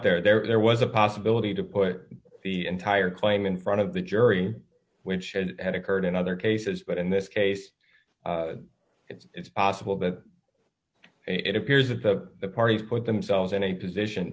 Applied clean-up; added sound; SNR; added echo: none; none; none; none.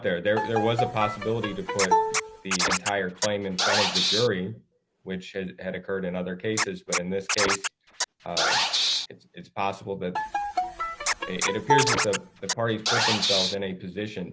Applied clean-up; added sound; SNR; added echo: none; Bowed string instrument + Scratching (performance technique); -3 dB; none.